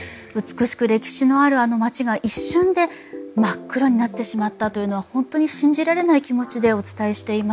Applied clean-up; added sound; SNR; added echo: none; none; none; none.